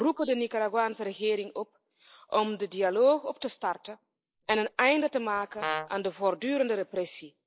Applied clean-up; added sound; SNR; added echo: neural mask model Resemble Enhance denoiser.